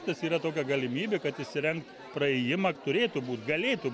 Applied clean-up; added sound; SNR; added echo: none; none; none; none.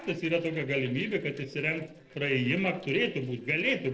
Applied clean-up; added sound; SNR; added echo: neural separator model SepFormer DNS4.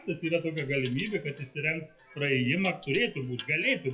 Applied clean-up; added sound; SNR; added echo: classical method WPE with log-MMSE.